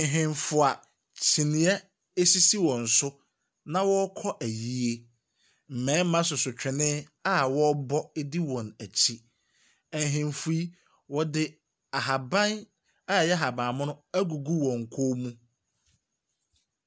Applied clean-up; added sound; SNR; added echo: none; none; none; none.